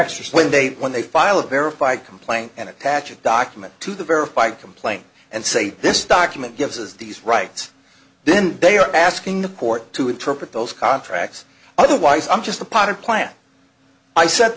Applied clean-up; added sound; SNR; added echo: none; none; none; none.